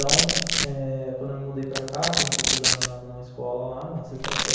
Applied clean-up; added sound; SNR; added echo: none; Domestic sounds, home sounds; -3 dB; reverberation time 1.2 s.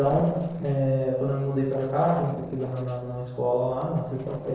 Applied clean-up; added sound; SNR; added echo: neural separator model SepFormer DNS4.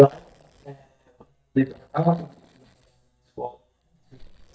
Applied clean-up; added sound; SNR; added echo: neural mask model DeepFilterNet 3.